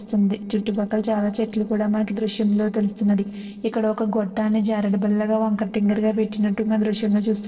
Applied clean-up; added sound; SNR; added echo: neural separator model SepFormer DNS4.